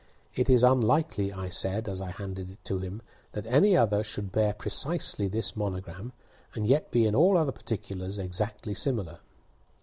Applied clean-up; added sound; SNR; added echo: none; none; none; none.